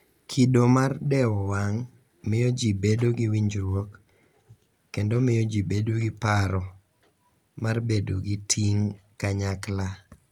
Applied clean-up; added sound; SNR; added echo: none; none; none; none.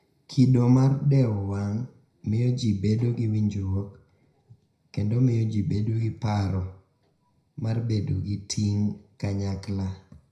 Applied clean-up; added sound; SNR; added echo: none; none; none; reverberation time 0.5 s.